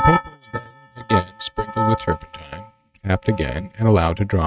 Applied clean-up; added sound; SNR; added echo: neural mask model RNNoise.